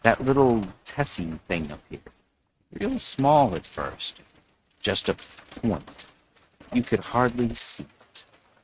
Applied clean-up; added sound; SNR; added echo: neural mask model RNNoise.